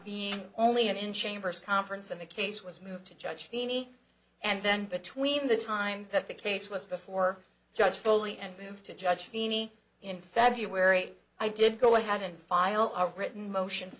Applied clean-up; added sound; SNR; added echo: none; none; none; none.